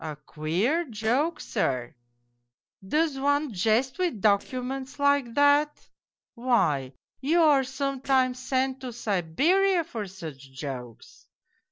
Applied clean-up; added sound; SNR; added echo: neural separator model SepFormer DNS4.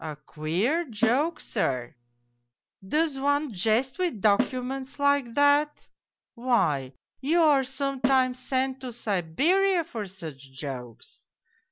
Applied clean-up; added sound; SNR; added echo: none; Snare drum; 8 dB; none.